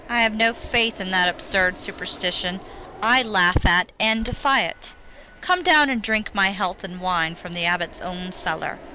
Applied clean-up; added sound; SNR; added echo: none; Fixed-wing aircraft, airplane; 18 dB; none.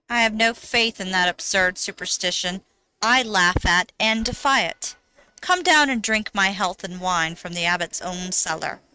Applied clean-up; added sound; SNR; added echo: neural mask model RNNoise.